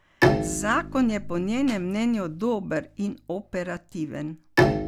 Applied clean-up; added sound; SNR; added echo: none; Bowed string instrument; 1 dB; none.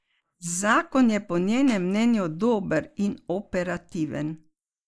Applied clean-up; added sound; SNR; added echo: neural mask model Resemble Enhance denoiser.